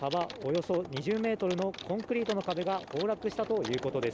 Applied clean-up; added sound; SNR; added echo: none; Typing; 14 dB; none.